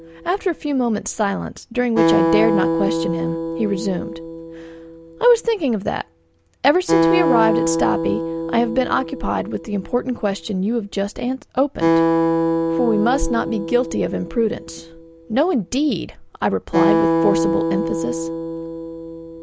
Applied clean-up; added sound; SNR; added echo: none; Acoustic guitar; 1 dB; none.